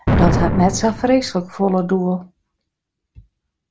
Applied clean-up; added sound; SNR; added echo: none; Explosion; 0 dB; none.